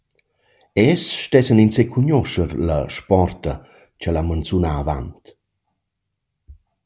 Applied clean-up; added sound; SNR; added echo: none; none; none; none.